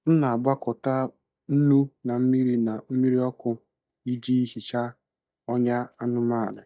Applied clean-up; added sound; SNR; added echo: neural mask model DeepFilterNet 3.